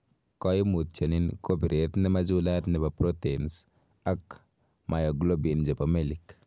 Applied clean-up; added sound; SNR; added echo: none; none; none; none.